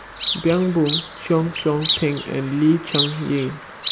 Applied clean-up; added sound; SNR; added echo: none; Chirp, tweet; 6 dB; none.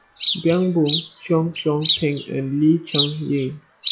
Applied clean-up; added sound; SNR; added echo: classical method log-MMSE.